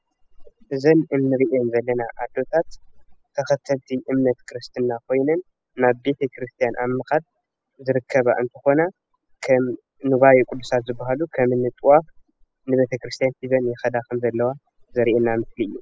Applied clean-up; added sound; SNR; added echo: classical method spectral subtraction.